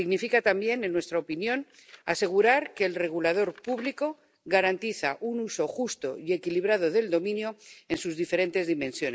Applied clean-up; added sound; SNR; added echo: none; none; none; none.